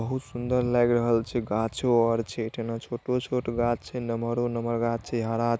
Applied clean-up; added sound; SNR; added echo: none; none; none; none.